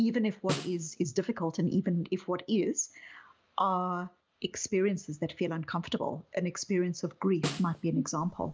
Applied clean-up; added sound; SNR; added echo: none; Snare drum; 8 dB; none.